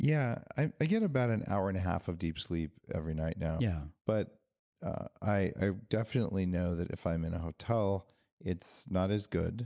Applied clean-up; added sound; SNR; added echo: none; none; none; none.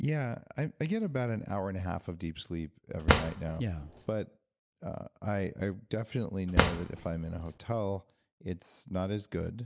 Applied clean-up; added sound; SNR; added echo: none; Drawer open or close; -4 dB; none.